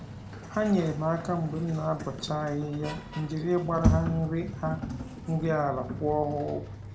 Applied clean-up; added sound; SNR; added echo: none; Sliding door; 5 dB; reverberation time 0.5 s.